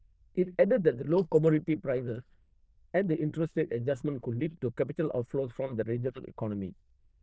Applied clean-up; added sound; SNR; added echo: neural diffusion model UNIVERSE++.